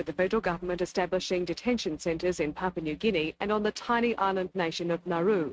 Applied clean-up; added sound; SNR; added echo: neural mask model RNNoise.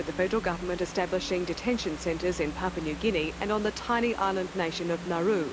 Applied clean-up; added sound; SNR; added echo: none; Stream / Liquid; 14 dB; none.